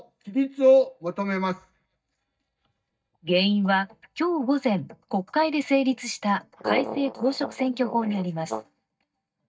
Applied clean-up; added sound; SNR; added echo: neural mask model DeepFilterNet 3.